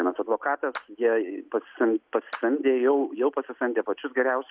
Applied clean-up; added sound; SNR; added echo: none; Clapping; 20 dB; none.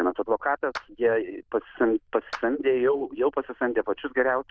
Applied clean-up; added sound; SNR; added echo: neural diffusion model UNIVERSE++.